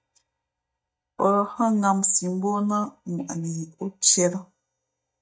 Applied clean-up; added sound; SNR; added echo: neural mask model DeepFilterNet 3.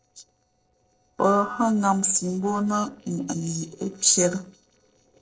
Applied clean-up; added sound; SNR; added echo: neural separator model SepFormer DNS4.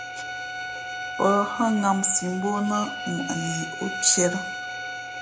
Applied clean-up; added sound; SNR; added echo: none; Bowed string instrument; 7 dB; reverberation time 0.3 s.